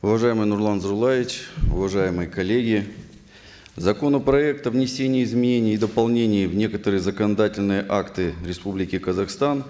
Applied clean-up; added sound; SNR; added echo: none; none; none; none.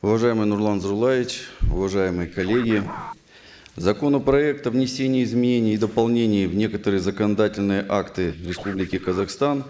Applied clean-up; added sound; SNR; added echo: neural mask model Resemble Enhance denoiser.